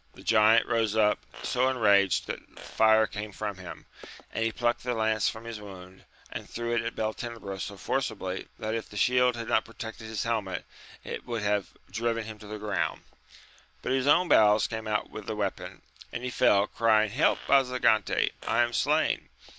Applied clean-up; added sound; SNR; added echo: none; Fart; 19 dB; none.